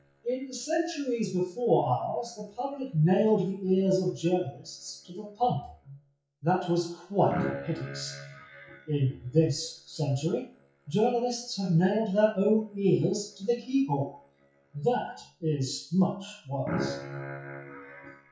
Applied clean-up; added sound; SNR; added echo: classical method WPE with log-MMSE.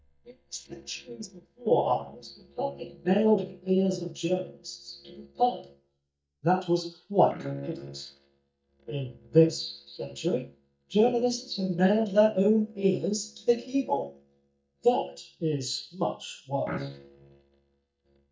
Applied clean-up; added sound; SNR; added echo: neural mask model DeepFilterNet 3.